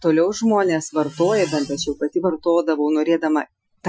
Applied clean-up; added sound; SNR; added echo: classical method Wiener filter.